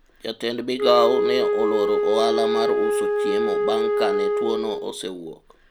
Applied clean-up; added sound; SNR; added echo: none; Wind instrument, woodwind instrument; -3 dB; none.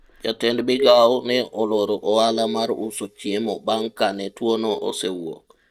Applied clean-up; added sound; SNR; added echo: neural mask model DeepFilterNet 3.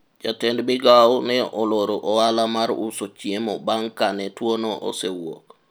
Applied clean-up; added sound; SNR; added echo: none; none; none; none.